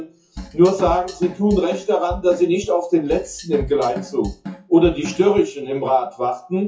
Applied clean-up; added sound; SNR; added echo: classical method WPE with log-MMSE.